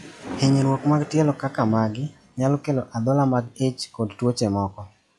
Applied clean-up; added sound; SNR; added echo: classical method log-MMSE.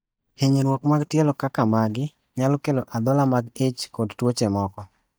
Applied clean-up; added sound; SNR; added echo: neural mask model DeepFilterNet 3.